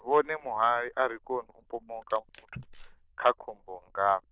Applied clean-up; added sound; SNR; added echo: neural diffusion model UNIVERSE++.